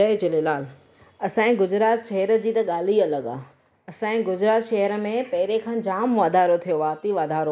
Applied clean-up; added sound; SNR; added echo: none; none; none; none.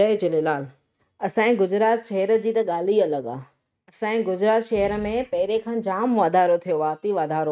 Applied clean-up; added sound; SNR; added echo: neural mask model RNNoise.